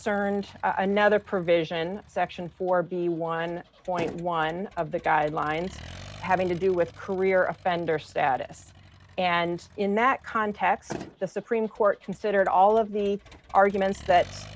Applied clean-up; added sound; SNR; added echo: none; Motor vehicle (road) + Accelerating, revving, vroom; 20 dB; none.